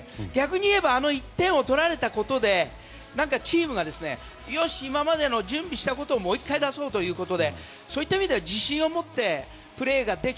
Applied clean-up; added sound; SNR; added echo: none; none; none; none.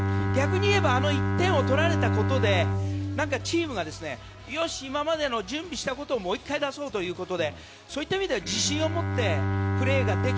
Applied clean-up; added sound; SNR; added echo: none; Bowed string instrument; 0 dB; none.